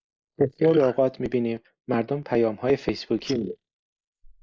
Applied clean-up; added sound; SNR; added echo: neural mask model Resemble Enhance denoiser.